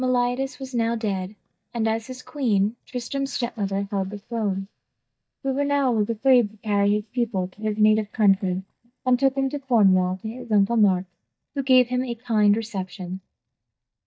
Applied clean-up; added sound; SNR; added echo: neural mask model DeepFilterNet 3.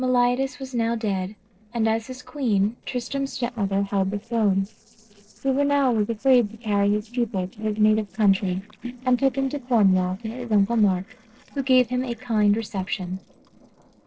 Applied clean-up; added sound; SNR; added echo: neural separator model SepFormer DNS4.